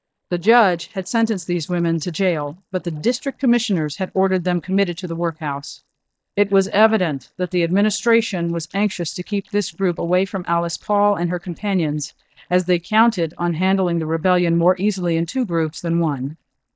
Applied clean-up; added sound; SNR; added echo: neural mask model DeepFilterNet 3.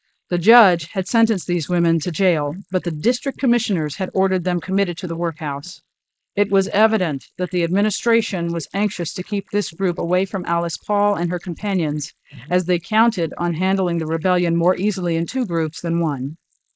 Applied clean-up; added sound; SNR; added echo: neural mask model Resemble Enhance denoiser.